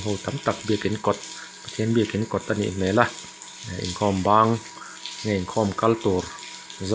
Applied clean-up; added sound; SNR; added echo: none; none; none; none.